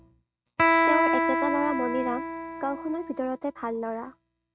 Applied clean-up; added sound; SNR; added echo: neural mask model RNNoise.